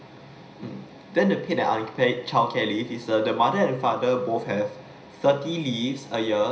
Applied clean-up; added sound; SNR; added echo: none; none; none; reverberation time 0.5 s.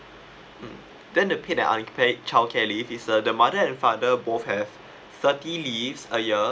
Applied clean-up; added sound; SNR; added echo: none; none; none; none.